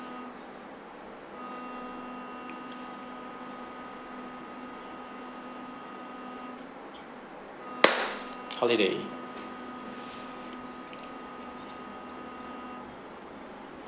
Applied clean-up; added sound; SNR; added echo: none; Bowed string instrument; 9 dB; none.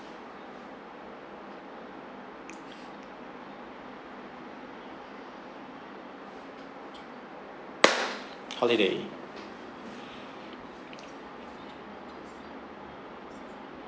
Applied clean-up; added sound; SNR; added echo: none; none; none; none.